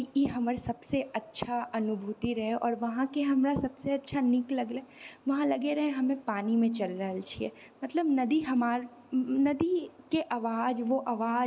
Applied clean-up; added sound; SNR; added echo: none; none; none; none.